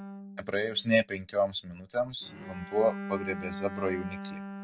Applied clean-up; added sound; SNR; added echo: none; Bowed string instrument; 10 dB; none.